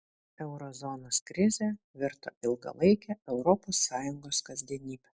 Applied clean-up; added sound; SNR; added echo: none; none; none; none.